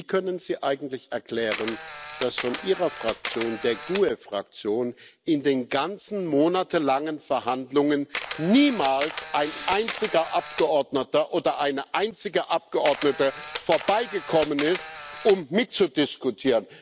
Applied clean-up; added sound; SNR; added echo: none; Camera + Respiratory sounds; 7 dB; none.